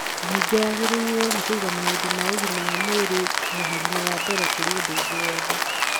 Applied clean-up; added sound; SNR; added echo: none; Rain; -3 dB; none.